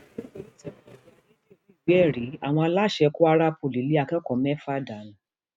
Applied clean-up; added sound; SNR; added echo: neural mask model RNNoise.